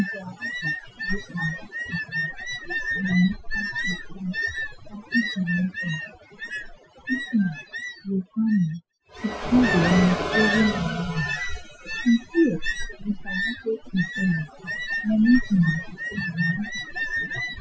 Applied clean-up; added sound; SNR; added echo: classical method Wiener filter.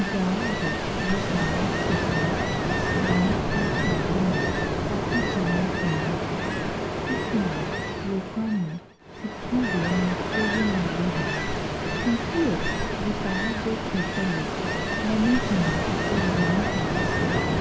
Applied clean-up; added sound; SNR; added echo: none; Ocean; -3 dB; none.